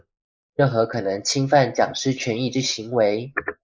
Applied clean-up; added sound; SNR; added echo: neural mask model Resemble Enhance denoiser.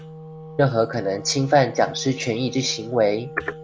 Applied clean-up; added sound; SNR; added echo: none; Wind instrument, woodwind instrument; 15 dB; none.